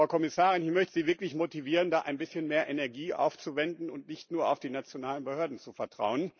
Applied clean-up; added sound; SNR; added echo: neural mask model Resemble Enhance denoiser.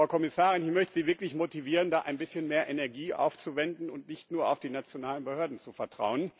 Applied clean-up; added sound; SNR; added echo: none; none; none; none.